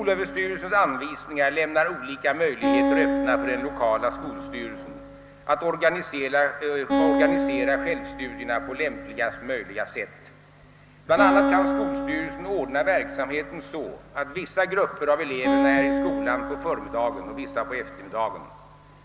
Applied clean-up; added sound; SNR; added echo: none; Acoustic guitar; 2 dB; none.